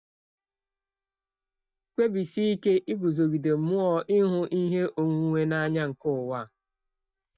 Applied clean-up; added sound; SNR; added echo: neural mask model DeepFilterNet 3.